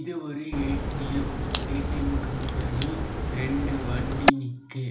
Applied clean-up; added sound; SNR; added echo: none; Crack; -4 dB; reverberation time 0.4 s.